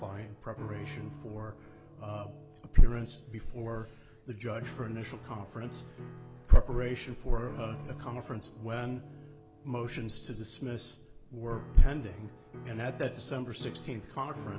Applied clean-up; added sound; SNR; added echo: none; Piano; 18 dB; none.